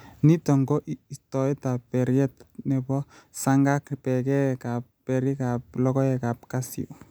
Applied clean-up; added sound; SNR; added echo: none; none; none; none.